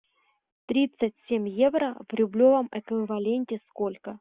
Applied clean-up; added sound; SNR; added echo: none; none; none; none.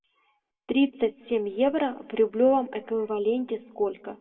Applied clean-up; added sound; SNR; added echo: none; none; none; reverberation time 1.0 s.